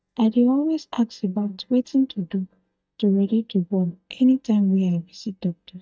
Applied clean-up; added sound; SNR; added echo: neural mask model DeepFilterNet 3.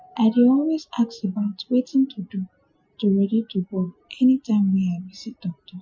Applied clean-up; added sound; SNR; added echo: classical method Wiener filter.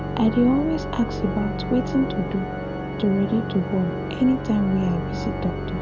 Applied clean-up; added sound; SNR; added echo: none; Organ; 4 dB; none.